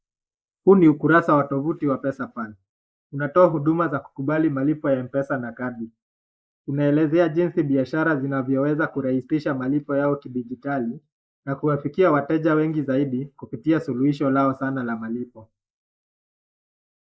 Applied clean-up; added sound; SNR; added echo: neural mask model Resemble Enhance denoiser.